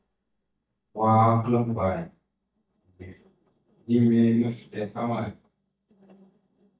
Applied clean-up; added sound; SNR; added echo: neural mask model DeepFilterNet 3.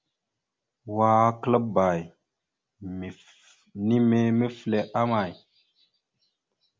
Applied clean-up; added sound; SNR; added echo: none; none; none; none.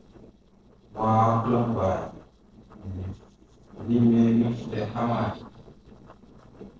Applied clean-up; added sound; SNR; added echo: neural separator model SepFormer DNS4.